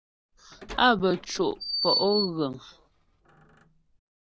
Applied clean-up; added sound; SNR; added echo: none; Door; 6 dB; none.